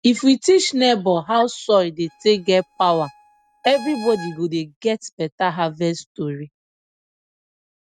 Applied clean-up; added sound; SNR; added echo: neural mask model RNNoise.